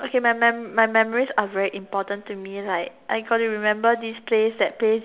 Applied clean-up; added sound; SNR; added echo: none; none; none; none.